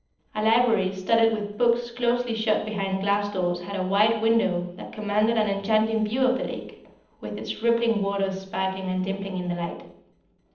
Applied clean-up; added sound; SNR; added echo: neural separator model SepFormer DNS4.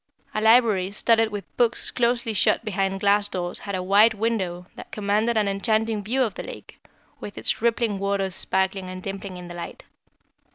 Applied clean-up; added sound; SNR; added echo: none; none; none; none.